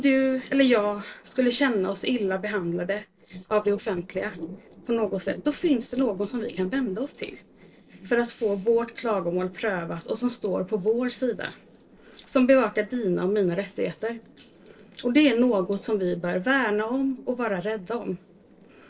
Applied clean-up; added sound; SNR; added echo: neural separator model SepFormer DNS4.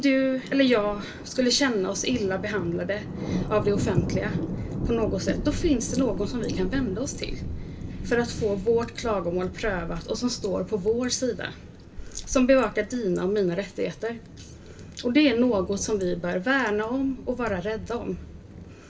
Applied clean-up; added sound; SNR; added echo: none; Thunder; 8 dB; reverberation time 0.2 s.